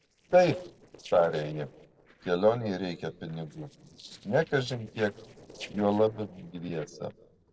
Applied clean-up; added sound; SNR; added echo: neural separator model SepFormer DNS4.